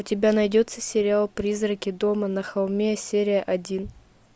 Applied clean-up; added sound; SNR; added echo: none; none; none; none.